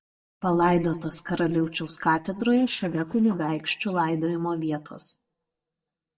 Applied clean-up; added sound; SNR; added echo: neural mask model DeepFilterNet 3.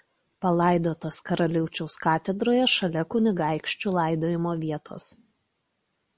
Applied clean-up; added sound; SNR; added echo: none; none; none; none.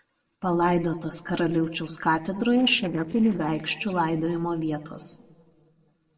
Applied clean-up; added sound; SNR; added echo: neural separator model SepFormer DNS4.